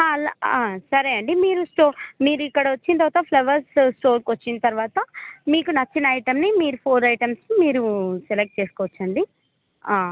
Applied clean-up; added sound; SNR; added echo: none; none; none; none.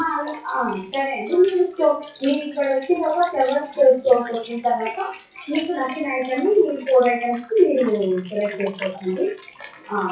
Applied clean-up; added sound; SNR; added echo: classical method WPE with log-MMSE.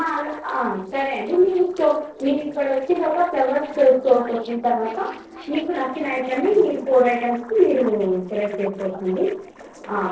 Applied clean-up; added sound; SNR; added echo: neural separator model SepFormer DNS4.